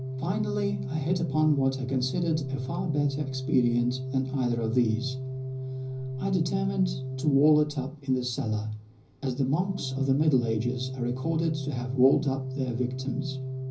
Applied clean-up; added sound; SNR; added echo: none; Organ; 6 dB; reverberation time 0.5 s.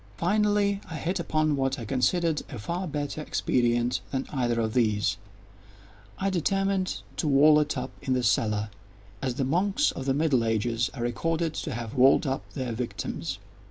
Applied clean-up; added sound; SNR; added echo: none; none; none; none.